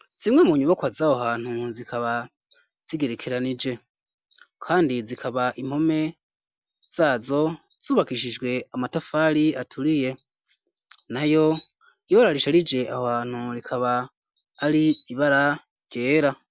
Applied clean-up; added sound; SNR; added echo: none; none; none; none.